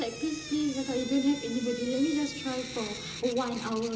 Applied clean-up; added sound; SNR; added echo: none; Drip / Sink (filling or washing); 11 dB; reverberation time 0.2 s.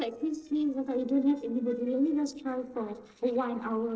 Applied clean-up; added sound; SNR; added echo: neural separator model SepFormer DNS4.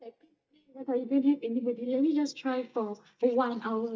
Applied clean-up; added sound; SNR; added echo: neural mask model DeepFilterNet 3.